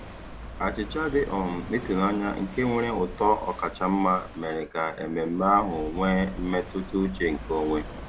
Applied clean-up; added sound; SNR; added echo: none; Walk, footsteps / Waves, surf / Wind; 12 dB; none.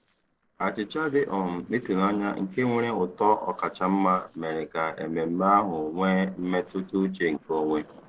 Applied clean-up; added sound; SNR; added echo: neural separator model SepFormer DNS4.